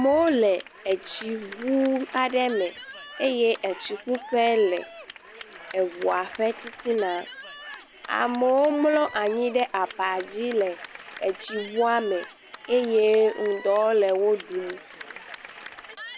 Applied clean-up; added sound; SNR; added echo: none; Cheering / Clapping; 16 dB; none.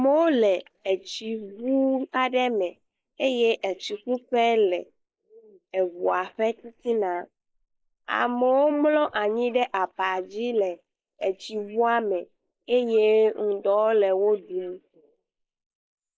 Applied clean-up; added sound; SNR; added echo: neural mask model Resemble Enhance denoiser.